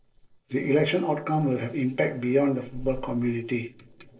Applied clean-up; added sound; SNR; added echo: neural separator model SepFormer DNS4.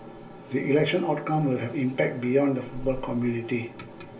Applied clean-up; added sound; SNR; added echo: none; Breathing; 19 dB; reverberation time 0.1 s.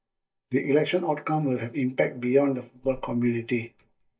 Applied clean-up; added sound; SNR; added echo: neural mask model DeepFilterNet 3.